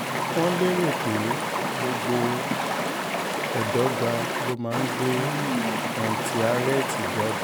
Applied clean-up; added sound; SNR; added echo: none; Stream; -1 dB; none.